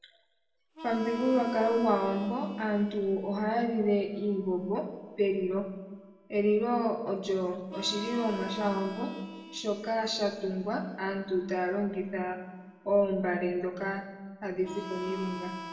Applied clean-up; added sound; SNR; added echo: none; Harmonica; 16 dB; reverberation time 1.0 s.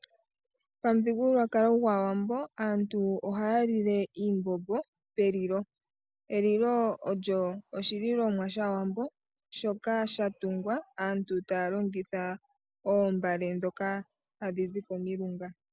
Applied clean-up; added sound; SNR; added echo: none; none; none; none.